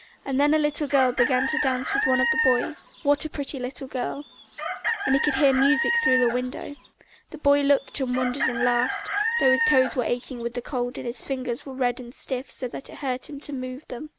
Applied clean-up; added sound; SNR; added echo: none; Chicken, rooster; 3 dB; none.